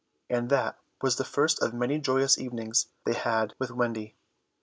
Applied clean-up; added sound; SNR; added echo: none; none; none; none.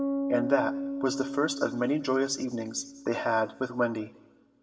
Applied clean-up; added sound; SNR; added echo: none; Bass guitar; 6 dB; reverberation time 1.2 s.